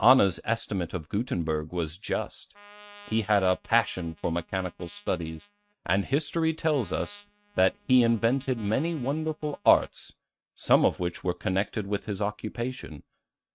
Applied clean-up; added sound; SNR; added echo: neural mask model RNNoise.